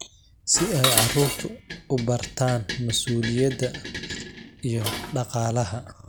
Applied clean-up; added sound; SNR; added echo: none; Dishes, pots, and pans; 5 dB; none.